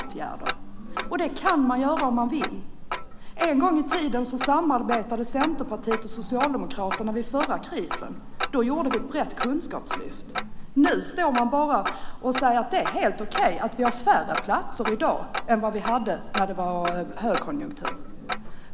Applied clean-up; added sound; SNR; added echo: none; Tick-tock; 5 dB; none.